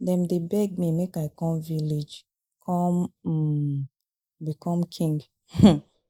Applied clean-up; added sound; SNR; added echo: neural mask model Resemble Enhance denoiser.